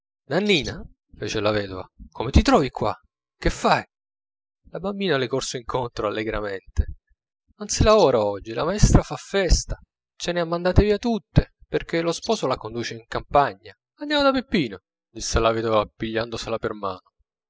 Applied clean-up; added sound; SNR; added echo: classical method spectral subtraction.